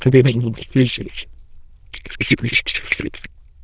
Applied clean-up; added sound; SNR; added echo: neural diffusion model UNIVERSE++.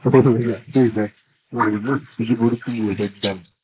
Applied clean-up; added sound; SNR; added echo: neural mask model Resemble Enhance denoiser.